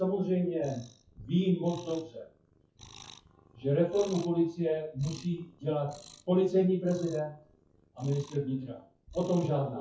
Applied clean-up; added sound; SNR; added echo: classical method WPE with log-MMSE.